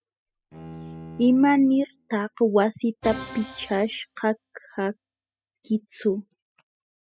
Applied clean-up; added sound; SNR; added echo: classical method spectral subtraction.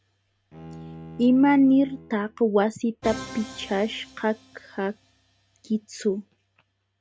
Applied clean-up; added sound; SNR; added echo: none; Musical instrument + Bowed string instrument; 18 dB; none.